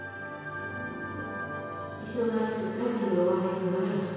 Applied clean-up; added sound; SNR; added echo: none; none; none; reverberation time 2.2 s.